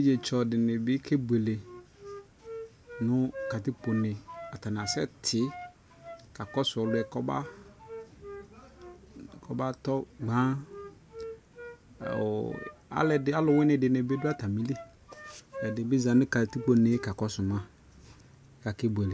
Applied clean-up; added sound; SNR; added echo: none; Wind instrument, woodwind instrument; 15 dB; none.